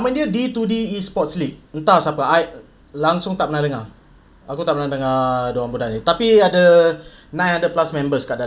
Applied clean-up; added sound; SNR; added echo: none; none; none; none.